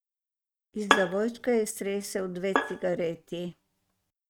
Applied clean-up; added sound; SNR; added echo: neural mask model RNNoise.